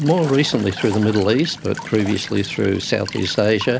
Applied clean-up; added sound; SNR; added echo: none; Walk, footsteps / Stream / Trickle, dribble / Chirp, tweet; 15 dB; none.